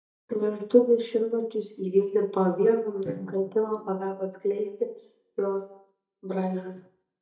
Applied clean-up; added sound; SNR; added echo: neural mask model DeepFilterNet 3.